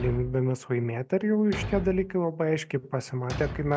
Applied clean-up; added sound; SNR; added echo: none; Thump, thud; 11 dB; none.